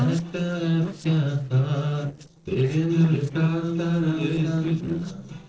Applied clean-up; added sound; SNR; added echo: neural separator model SepFormer DNS4.